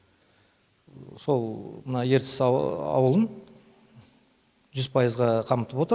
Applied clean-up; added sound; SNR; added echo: none; none; none; none.